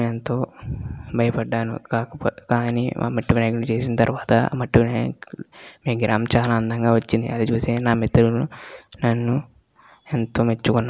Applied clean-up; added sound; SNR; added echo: none; none; none; none.